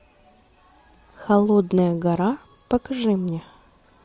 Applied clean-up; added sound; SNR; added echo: none; none; none; none.